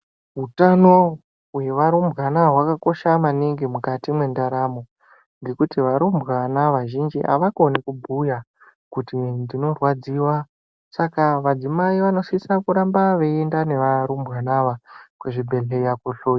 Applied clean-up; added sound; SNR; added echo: none; none; none; none.